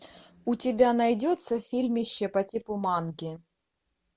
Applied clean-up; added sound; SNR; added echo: none; none; none; none.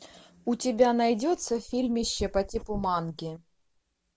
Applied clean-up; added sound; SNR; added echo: none; Dog; 15 dB; none.